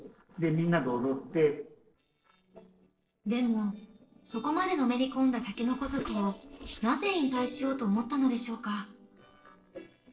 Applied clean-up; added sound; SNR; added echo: neural separator model SepFormer DNS4.